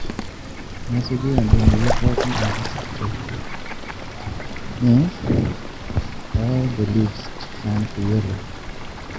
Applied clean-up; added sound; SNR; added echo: none; Bird / Fowl; 4 dB; none.